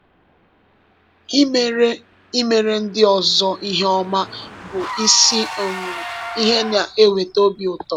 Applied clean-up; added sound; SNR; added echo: none; Engine / Car; 15 dB; none.